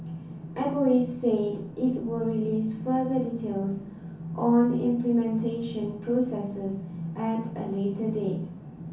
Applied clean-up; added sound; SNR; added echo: none; none; none; reverberation time 0.6 s.